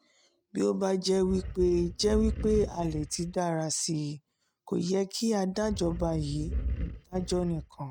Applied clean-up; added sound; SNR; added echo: neural mask model RNNoise.